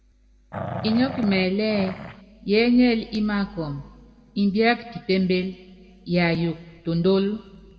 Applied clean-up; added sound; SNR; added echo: none; Growling; 10 dB; reverberation time 1.4 s.